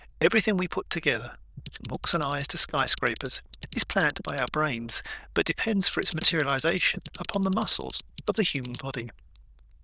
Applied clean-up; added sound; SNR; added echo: neural diffusion model UNIVERSE++.